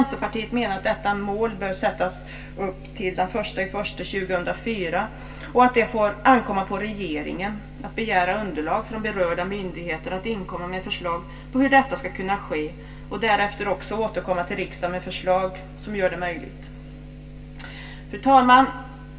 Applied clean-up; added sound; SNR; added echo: none; none; none; reverberation time 0.2 s.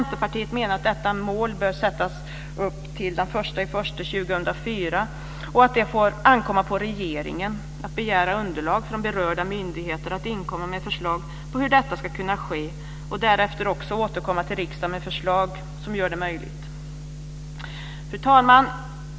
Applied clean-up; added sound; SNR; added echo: none; none; none; none.